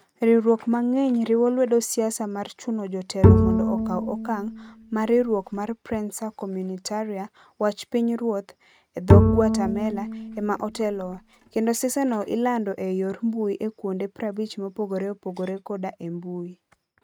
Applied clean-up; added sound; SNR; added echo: neural mask model RNNoise.